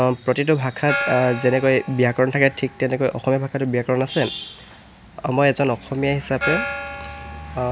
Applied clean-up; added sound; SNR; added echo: none; Gong; 11 dB; none.